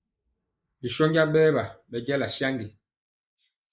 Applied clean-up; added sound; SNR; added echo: neural mask model Resemble Enhance denoiser.